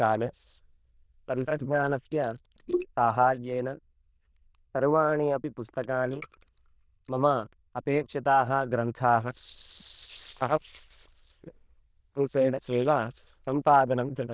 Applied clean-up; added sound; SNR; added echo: neural diffusion model UNIVERSE++.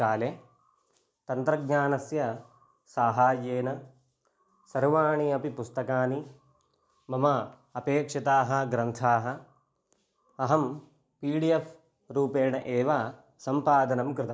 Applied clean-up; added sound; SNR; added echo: none; none; none; none.